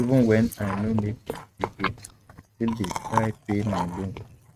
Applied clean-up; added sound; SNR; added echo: neural mask model RNNoise.